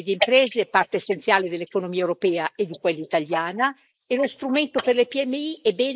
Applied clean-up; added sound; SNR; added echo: neural mask model Resemble Enhance denoiser.